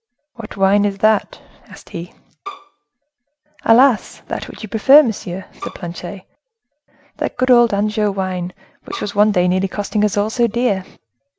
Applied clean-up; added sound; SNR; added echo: none; Bowed string instrument; 16 dB; none.